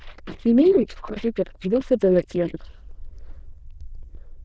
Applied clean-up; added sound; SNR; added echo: neural diffusion model UNIVERSE++.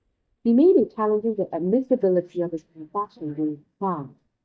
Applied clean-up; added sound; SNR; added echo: neural mask model DeepFilterNet 3.